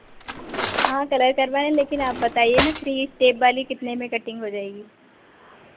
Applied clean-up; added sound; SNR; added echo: none; Cutlery, silverware; 5 dB; none.